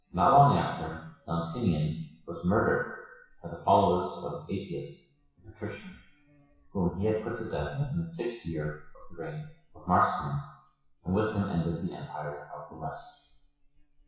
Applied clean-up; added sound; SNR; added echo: classical method WPE with log-MMSE.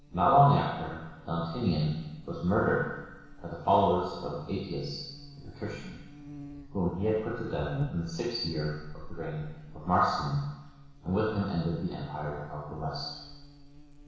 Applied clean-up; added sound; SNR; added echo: none; Buzz; 15 dB; reverberation time 1.1 s.